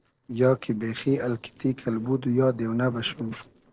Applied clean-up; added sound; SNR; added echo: neural separator model SepFormer DNS4.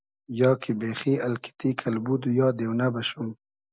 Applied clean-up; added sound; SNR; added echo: none; none; none; none.